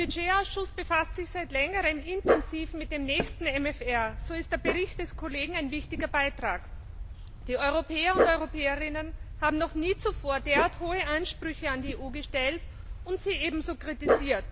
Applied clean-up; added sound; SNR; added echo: none; Dog; 4 dB; none.